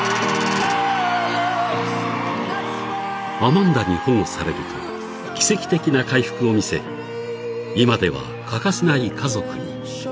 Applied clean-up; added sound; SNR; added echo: none; Ratchet, pawl; 11 dB; none.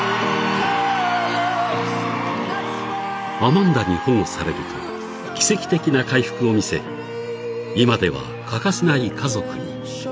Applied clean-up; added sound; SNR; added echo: none; none; none; none.